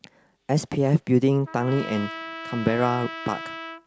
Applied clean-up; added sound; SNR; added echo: none; Trumpet; 13 dB; none.